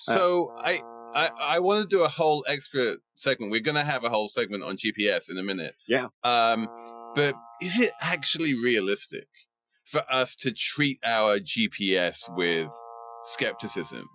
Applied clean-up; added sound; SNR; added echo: classical method Wiener filter.